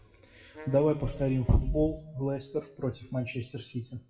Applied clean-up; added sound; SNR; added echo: classical method WPE with log-MMSE.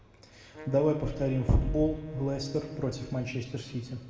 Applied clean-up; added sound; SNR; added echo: none; Wind instrument, woodwind instrument; 17 dB; reverberation time 1.0 s.